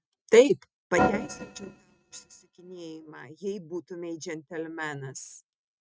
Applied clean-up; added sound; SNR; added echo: neural mask model RNNoise.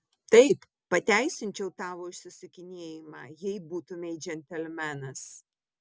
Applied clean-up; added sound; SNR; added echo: none; none; none; none.